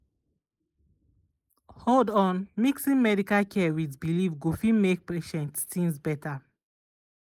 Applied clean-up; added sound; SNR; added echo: neural mask model Resemble Enhance denoiser.